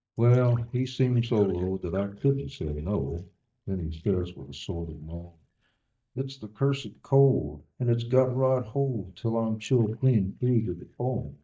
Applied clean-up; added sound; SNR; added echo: neural mask model DeepFilterNet 3.